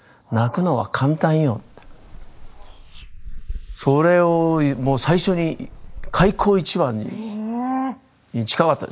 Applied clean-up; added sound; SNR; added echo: neural mask model Resemble Enhance denoiser.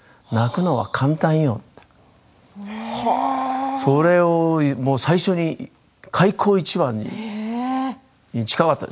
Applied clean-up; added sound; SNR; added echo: none; none; none; none.